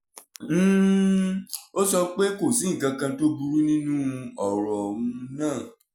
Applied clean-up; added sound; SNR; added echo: none; none; none; none.